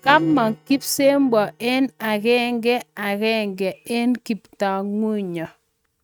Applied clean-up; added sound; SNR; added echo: neural mask model RNNoise.